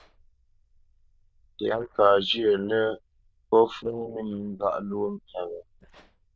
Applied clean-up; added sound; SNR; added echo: neural diffusion model UNIVERSE++.